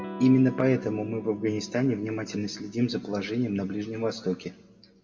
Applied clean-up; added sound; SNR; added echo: none; Electric guitar / Strum; 15 dB; reverberation time 1.4 s.